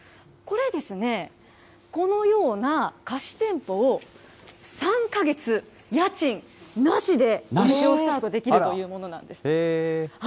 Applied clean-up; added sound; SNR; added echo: none; none; none; none.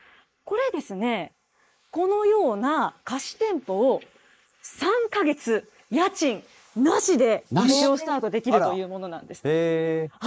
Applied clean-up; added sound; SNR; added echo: neural mask model Resemble Enhance denoiser.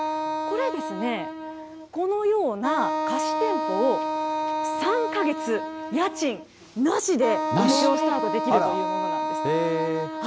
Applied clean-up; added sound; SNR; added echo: none; Wind instrument, woodwind instrument; 2 dB; none.